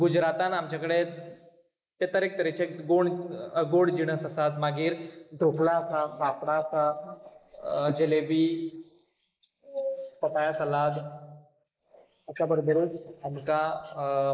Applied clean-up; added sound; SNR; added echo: neural mask model Resemble Enhance denoiser.